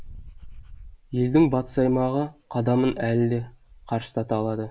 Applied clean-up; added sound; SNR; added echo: none; Dog; 18 dB; none.